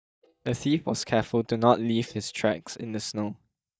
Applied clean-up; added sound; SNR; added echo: neural mask model DeepFilterNet 3.